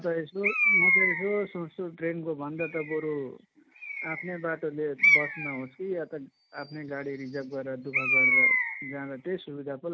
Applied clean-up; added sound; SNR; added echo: none; Bird; -5 dB; none.